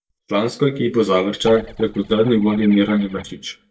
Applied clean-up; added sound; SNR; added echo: neural mask model DeepFilterNet 3.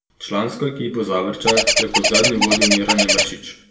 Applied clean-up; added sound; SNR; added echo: none; Bird; -5 dB; reverberation time 0.6 s.